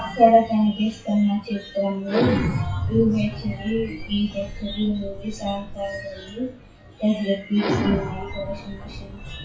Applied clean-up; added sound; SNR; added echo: classical method WPE with log-MMSE.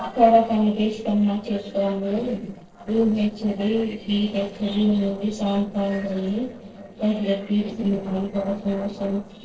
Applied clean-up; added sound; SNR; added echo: neural separator model SepFormer DNS4.